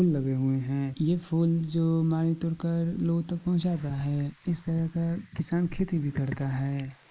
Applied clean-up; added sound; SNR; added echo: neural mask model Resemble Enhance denoiser.